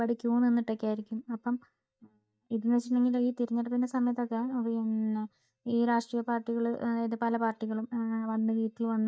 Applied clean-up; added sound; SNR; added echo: neural mask model DeepFilterNet 3.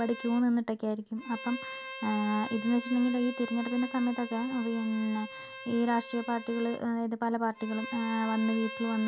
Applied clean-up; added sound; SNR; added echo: none; Bowed string instrument; 12 dB; none.